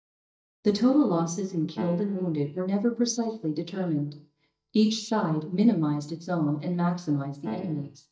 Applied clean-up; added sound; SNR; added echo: neural mask model DeepFilterNet 3.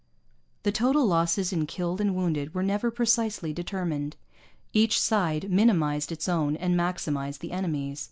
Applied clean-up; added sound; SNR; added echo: none; none; none; none.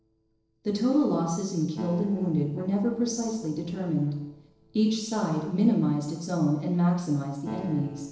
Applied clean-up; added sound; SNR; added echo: neural separator model SepFormer DNS4.